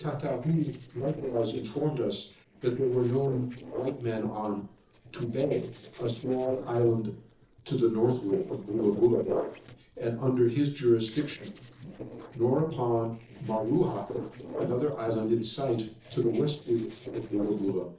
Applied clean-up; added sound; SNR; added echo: neural separator model SepFormer DNS4.